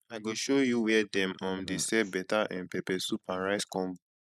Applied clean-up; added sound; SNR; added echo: neural mask model Resemble Enhance denoiser.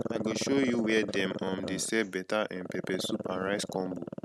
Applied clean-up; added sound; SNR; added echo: neural mask model RNNoise.